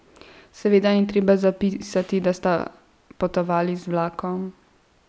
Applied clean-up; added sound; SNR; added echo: none; none; none; none.